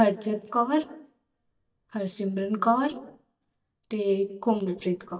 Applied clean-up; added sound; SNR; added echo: neural mask model DeepFilterNet 3.